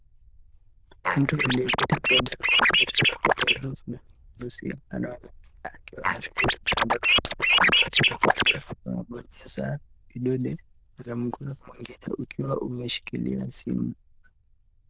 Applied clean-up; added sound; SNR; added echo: neural diffusion model UNIVERSE++.